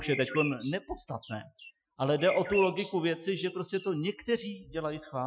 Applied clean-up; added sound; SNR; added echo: classical method Wiener filter.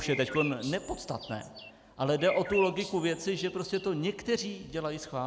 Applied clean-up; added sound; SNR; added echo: none; Bird; 11 dB; none.